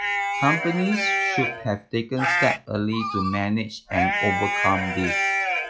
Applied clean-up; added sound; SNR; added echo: classical method log-MMSE.